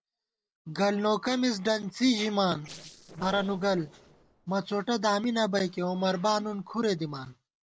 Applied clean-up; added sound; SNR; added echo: neural separator model SepFormer DNS4.